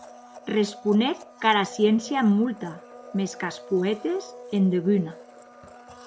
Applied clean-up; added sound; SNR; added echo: none; Domestic sounds, home sounds; 19 dB; none.